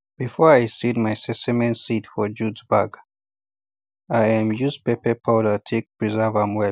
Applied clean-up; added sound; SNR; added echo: none; none; none; none.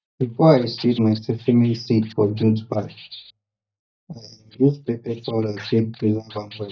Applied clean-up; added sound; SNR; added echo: neural mask model DeepFilterNet 3.